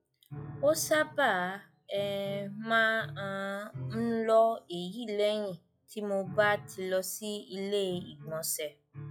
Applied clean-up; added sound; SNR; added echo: classical method log-MMSE.